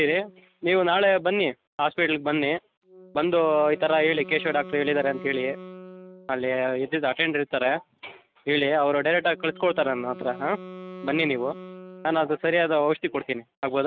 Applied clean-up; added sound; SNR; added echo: neural mask model RNNoise.